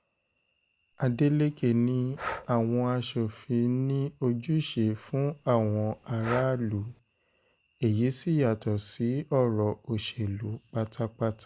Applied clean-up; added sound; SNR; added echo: none; Breathing; 14 dB; none.